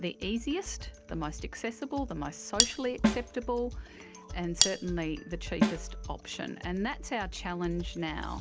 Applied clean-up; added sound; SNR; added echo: none; Snare drum + Cutlery, silverware; -3 dB; none.